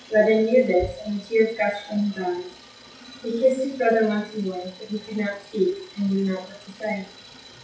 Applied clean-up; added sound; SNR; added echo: classical method WPE with log-MMSE.